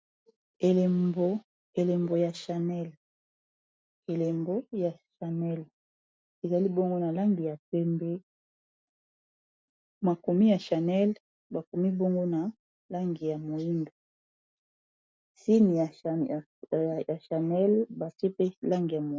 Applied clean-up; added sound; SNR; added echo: none; none; none; none.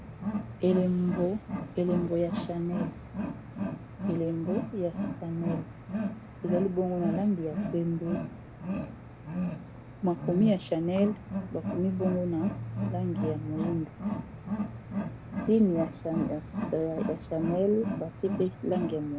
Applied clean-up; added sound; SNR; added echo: none; Wild animals; 4 dB; none.